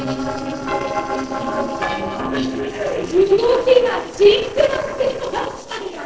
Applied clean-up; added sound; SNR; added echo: neural separator model SepFormer DNS4.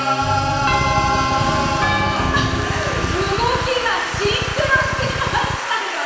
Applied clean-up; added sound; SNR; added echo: none; Drill; 7 dB; reverberation time 1.1 s.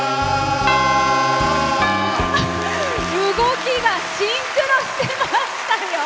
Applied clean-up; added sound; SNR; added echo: none; none; none; none.